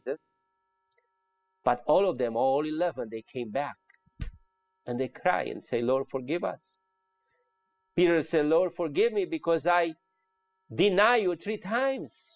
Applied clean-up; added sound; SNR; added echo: classical method spectral subtraction.